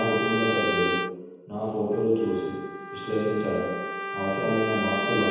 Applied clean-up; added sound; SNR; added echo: none; Trumpet; 4 dB; reverberation time 1.2 s.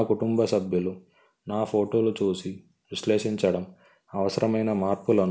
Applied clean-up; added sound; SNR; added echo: none; none; none; none.